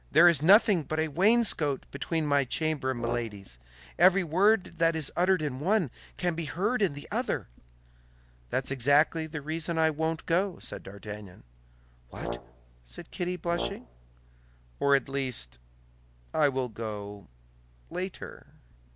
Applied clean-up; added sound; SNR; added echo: none; Brass instrument; 10 dB; none.